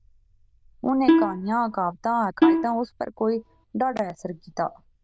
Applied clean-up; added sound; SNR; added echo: neural diffusion model UNIVERSE++.